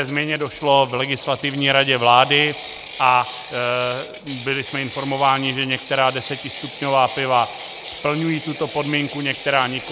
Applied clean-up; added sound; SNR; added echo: none; Ratchet, pawl; 16 dB; none.